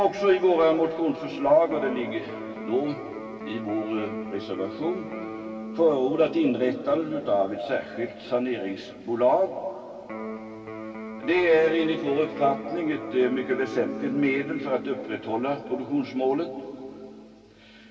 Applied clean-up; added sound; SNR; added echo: none; Electric guitar; 13 dB; reverberation time 3.0 s.